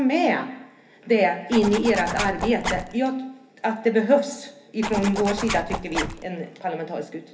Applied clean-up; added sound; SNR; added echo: none; Zipper (clothing); 6 dB; reverberation time 0.3 s.